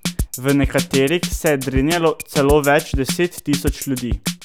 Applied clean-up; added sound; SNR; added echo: none; Drum kit; 6 dB; none.